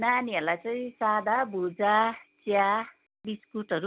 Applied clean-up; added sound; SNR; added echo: none; none; none; none.